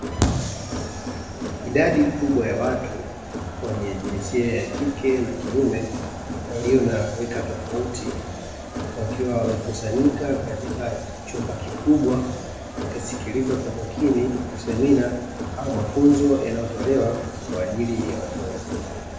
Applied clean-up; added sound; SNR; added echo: none; Crowd; 7 dB; reverberation time 0.8 s.